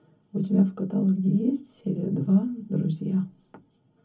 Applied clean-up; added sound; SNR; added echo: none; none; none; reverberation time 0.3 s.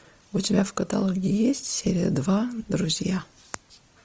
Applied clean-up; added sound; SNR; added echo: none; none; none; none.